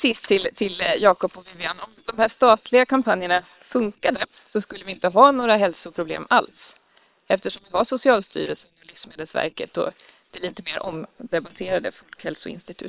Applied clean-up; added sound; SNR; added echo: neural separator model SepFormer WHAM!.